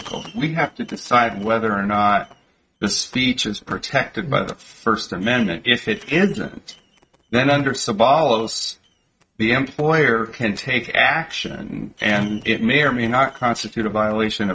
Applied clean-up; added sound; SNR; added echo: neural mask model RNNoise.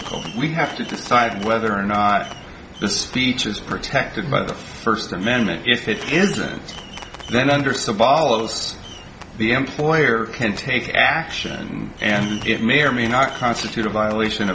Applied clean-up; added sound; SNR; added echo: none; Fireworks; 19 dB; none.